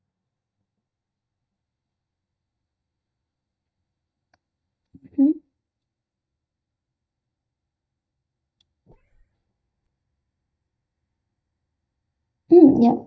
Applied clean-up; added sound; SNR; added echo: neural mask model DeepFilterNet 3.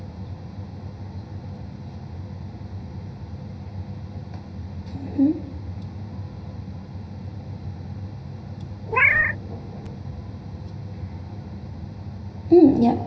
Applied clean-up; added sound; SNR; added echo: none; Meow; -4 dB; reverberation time 0.9 s.